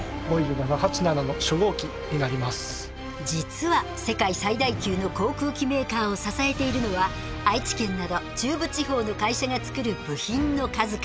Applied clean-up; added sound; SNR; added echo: none; none; none; none.